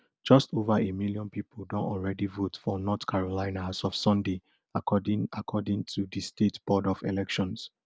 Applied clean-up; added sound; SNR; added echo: none; none; none; none.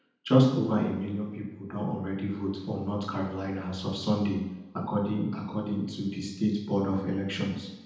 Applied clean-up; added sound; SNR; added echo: none; none; none; reverberation time 0.9 s.